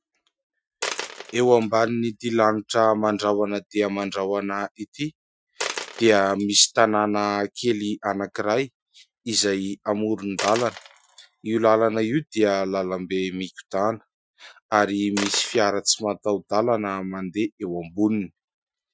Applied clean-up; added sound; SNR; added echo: classical method Wiener filter.